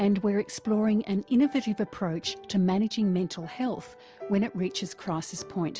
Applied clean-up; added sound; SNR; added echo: none; none; none; none.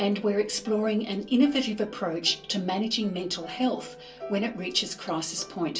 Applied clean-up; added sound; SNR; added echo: none; none; none; reverberation time 0.2 s.